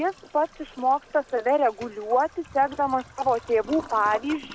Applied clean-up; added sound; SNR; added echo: none; Toilet flush; 19 dB; none.